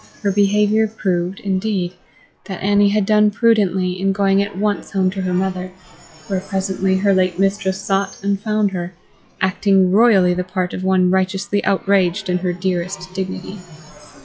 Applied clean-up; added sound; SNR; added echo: classical method log-MMSE.